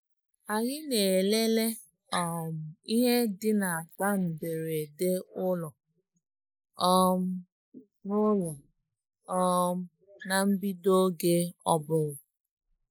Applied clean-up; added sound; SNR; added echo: neural mask model Resemble Enhance denoiser.